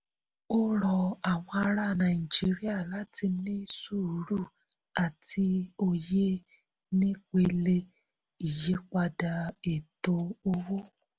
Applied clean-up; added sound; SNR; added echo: none; none; none; none.